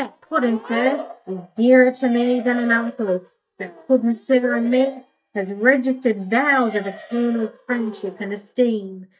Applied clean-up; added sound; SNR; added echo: neural mask model DeepFilterNet 3.